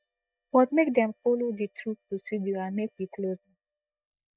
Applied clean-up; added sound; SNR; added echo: neural mask model DeepFilterNet 3.